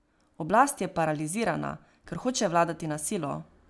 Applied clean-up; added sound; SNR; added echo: none; none; none; none.